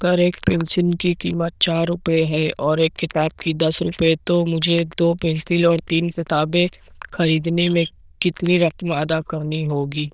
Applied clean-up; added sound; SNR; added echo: neural diffusion model UNIVERSE++.